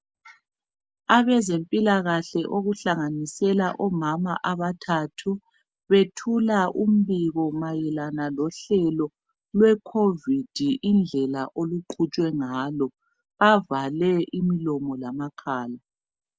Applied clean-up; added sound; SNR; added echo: none; none; none; none.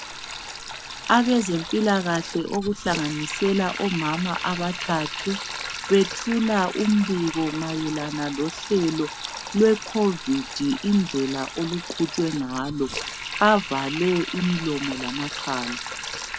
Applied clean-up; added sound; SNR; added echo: none; Sink (filling or washing); 9 dB; none.